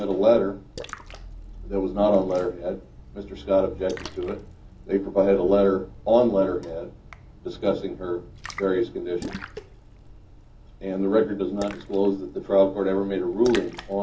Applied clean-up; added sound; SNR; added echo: none; Splash, splatter; 17 dB; reverberation time 0.4 s.